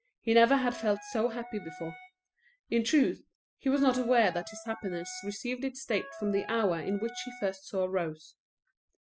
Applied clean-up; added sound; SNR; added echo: classical method spectral subtraction.